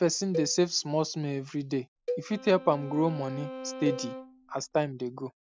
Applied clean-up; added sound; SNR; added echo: none; Bowed string instrument + Cowbell; 10 dB; none.